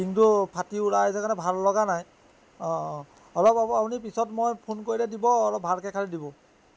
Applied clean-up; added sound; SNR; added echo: none; none; none; none.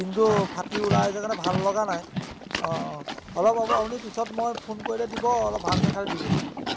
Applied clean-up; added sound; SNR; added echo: none; Livestock, farm animals, working animals; 3 dB; none.